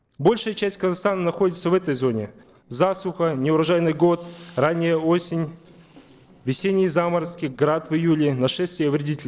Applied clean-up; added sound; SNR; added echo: neural separator model SepFormer DNS4.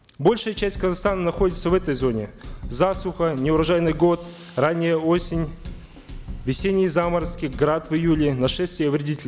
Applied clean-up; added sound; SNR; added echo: none; Drum kit; 13 dB; none.